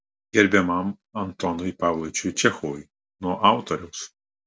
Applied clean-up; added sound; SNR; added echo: none; none; none; none.